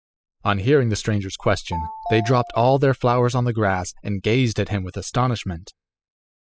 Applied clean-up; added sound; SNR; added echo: classical method spectral subtraction.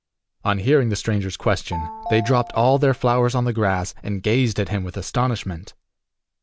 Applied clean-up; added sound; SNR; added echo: none; Telephone; 13 dB; none.